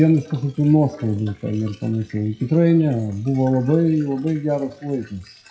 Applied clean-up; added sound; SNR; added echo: classical method WPE with log-MMSE.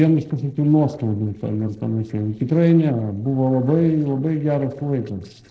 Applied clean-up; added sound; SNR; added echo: neural separator model SepFormer DNS4.